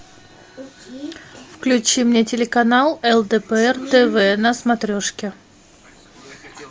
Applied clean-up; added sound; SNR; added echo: none; none; none; none.